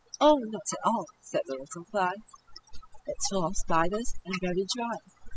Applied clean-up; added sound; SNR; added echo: classical method spectral subtraction.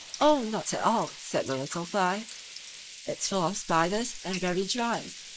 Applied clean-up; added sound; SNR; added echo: neural mask model Resemble Enhance denoiser.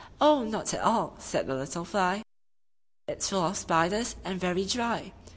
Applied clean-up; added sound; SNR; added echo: none; none; none; none.